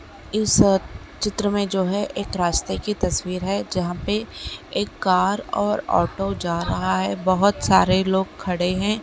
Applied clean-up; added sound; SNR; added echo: none; none; none; none.